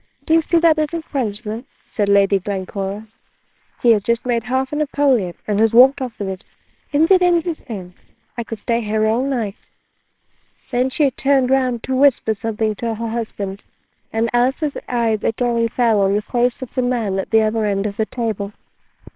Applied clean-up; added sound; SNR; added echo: neural separator model SepFormer WHAMR!.